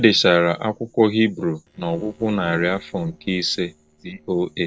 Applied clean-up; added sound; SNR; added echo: neural separator model SepFormer DNS4.